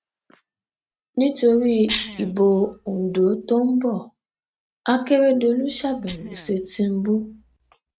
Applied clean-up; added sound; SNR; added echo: neural mask model RNNoise.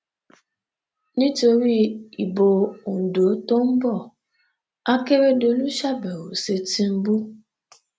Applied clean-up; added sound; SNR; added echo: none; none; none; none.